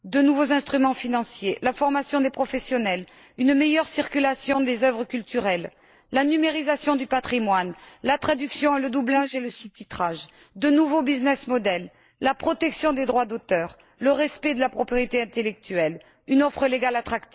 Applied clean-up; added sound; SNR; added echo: neural mask model Resemble Enhance denoiser.